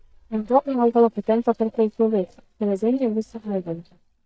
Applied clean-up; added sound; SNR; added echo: neural mask model DeepFilterNet 3.